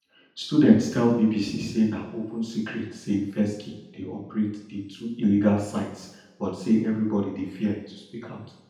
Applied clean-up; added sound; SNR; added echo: none; none; none; reverberation time 0.9 s.